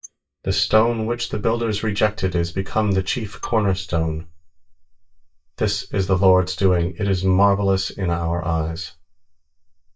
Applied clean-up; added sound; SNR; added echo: neural mask model DeepFilterNet 3.